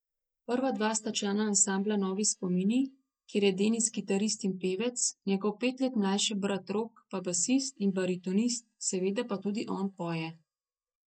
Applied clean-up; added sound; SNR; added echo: neural mask model DeepFilterNet 3.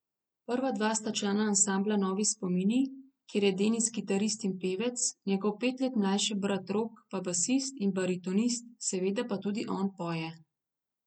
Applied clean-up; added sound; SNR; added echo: none; none; none; none.